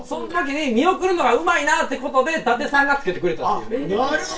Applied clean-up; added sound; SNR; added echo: neural separator model SepFormer DNS4.